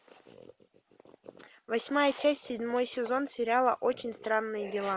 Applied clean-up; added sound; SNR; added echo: none; none; none; none.